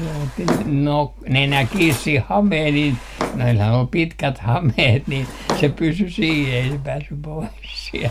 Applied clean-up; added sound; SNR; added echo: none; Drawer open or close; 12 dB; none.